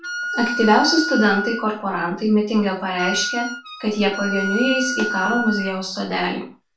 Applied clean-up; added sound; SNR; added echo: none; Wind instrument, woodwind instrument; 7 dB; reverberation time 0.3 s.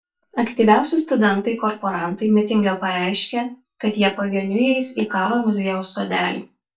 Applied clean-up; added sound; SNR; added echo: neural mask model DeepFilterNet 3.